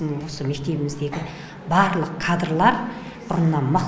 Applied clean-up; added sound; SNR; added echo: none; none; none; none.